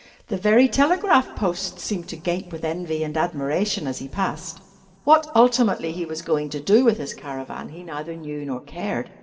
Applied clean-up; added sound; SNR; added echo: none; none; none; reverberation time 2.1 s.